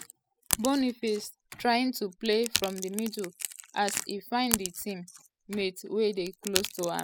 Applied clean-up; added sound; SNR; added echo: classical method spectral subtraction.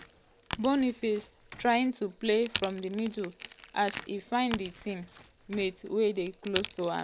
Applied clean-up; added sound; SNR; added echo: none; Crack / Crackle; 7 dB; none.